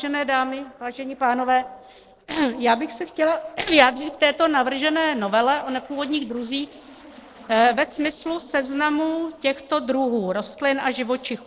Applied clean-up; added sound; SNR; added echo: neural separator model SepFormer DNS4.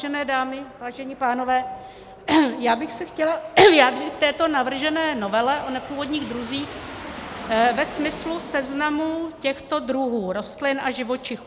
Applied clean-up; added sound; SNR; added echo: none; Aircraft; 18 dB; none.